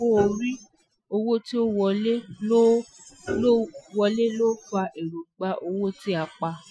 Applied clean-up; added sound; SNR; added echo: classical method Wiener filter.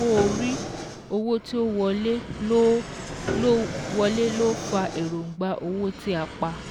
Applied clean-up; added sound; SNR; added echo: none; Piano + Fixed-wing aircraft, airplane; 8 dB; none.